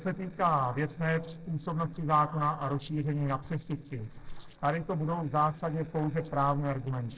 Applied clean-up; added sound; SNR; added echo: neural separator model SepFormer DNS4.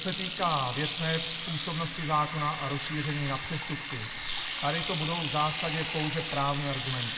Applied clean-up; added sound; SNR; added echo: none; Sink (filling or washing) / Water tap, faucet; 3 dB; reverberation time 1.6 s.